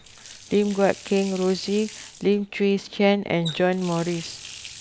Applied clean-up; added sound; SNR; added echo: none; Water tap, faucet; 17 dB; none.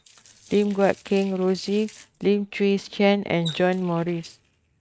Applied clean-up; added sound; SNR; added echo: neural mask model RNNoise.